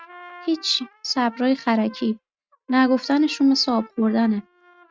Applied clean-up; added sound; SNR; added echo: neural mask model RNNoise.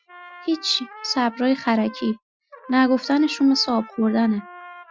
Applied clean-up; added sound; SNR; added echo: classical method Wiener filter.